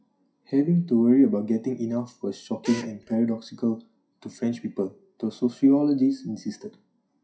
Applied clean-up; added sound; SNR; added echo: classical method WPE with log-MMSE.